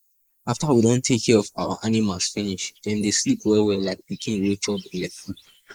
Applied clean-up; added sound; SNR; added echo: neural mask model Resemble Enhance denoiser.